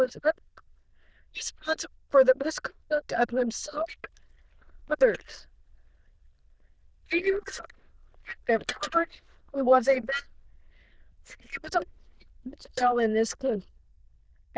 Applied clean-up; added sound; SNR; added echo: neural diffusion model UNIVERSE++.